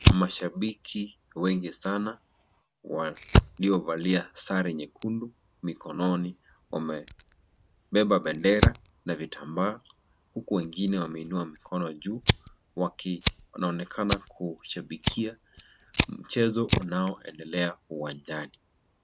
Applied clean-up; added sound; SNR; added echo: none; Fire; 2 dB; none.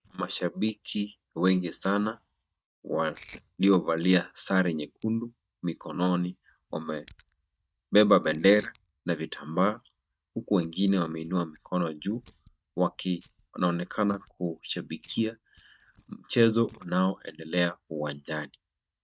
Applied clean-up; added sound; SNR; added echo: neural mask model DeepFilterNet 3.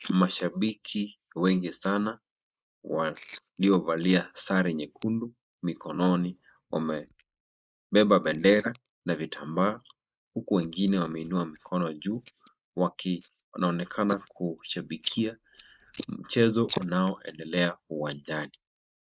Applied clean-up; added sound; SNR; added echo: neural mask model Resemble Enhance denoiser.